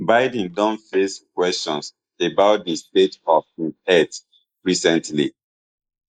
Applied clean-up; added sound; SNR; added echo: neural mask model Resemble Enhance denoiser.